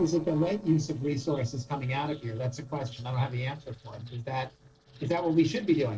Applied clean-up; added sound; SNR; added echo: neural separator model SepFormer DNS4.